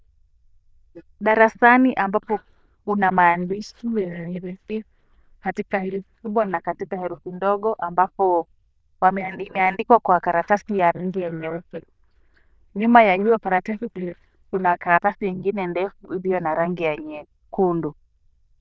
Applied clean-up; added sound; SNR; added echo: neural diffusion model UNIVERSE++.